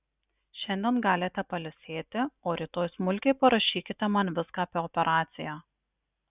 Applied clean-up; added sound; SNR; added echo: none; none; none; none.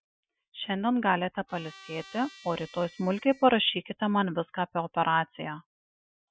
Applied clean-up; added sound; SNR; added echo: classical method Wiener filter.